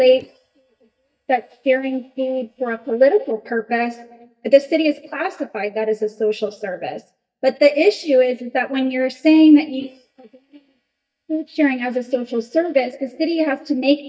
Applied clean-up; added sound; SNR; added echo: neural mask model DeepFilterNet 3.